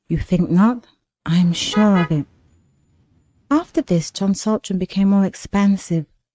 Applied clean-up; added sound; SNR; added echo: neural mask model RNNoise.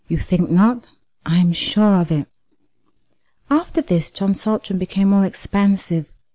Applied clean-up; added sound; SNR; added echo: none; none; none; none.